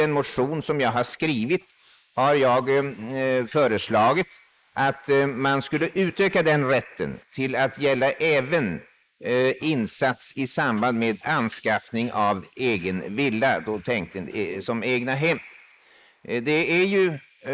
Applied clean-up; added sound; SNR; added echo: neural mask model Resemble Enhance denoiser.